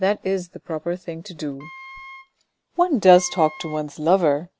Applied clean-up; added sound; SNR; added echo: none; Wind instrument, woodwind instrument; 20 dB; none.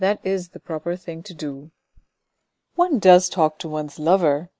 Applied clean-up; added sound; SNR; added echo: neural mask model Resemble Enhance denoiser.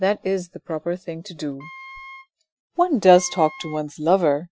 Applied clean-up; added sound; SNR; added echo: classical method Wiener filter.